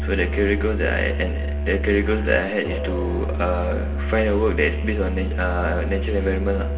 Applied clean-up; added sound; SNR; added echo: none; Musical instrument; 1 dB; reverberation time 2.2 s.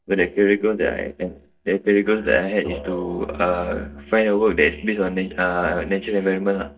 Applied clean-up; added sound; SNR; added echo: neural mask model DeepFilterNet 3.